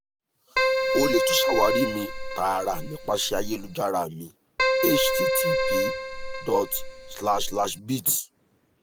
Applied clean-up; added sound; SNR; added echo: none; Keyboard (musical); -2 dB; none.